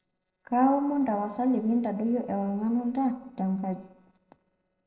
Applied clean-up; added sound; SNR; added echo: neural separator model SepFormer DNS4.